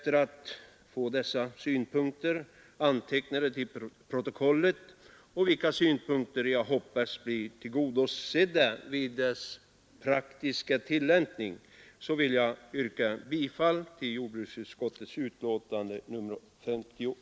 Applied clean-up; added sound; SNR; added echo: none; none; none; none.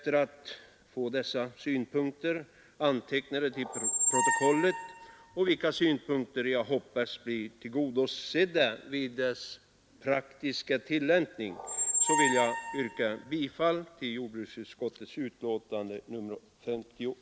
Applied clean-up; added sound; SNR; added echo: none; Squeak; 0 dB; none.